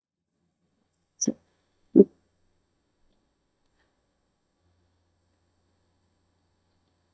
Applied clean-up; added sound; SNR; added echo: neural mask model DeepFilterNet 3.